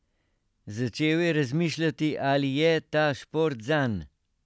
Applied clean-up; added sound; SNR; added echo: none; none; none; none.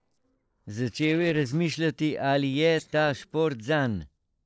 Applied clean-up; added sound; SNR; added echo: neural separator model SepFormer DNS4.